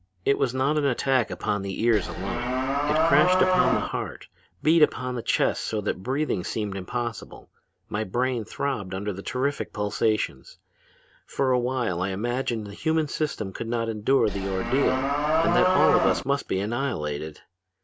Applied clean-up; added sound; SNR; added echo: none; Livestock, farm animals, working animals; -2 dB; none.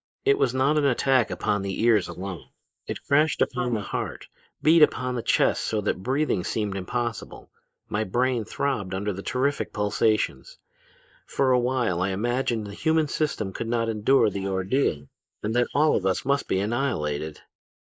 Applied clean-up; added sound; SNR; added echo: neural mask model Resemble Enhance denoiser.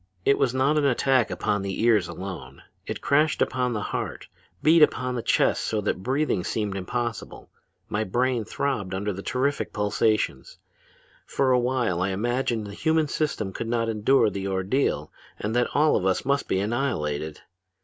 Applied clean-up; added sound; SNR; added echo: none; none; none; none.